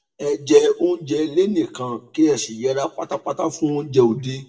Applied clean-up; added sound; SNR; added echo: none; none; none; reverberation time 0.5 s.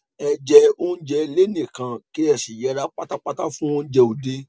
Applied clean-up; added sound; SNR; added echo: none; none; none; none.